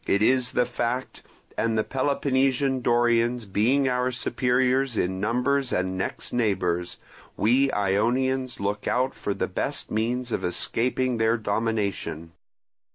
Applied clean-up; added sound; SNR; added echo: none; none; none; none.